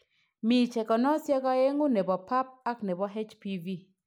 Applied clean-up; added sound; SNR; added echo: none; none; none; none.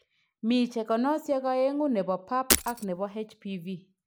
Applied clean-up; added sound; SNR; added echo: none; Shatter; 0 dB; none.